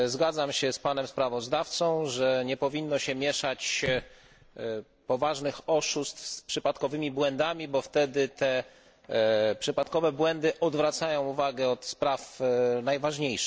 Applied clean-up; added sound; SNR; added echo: none; none; none; none.